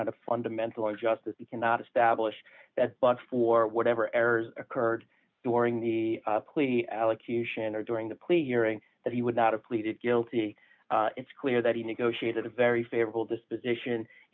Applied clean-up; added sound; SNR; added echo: none; none; none; none.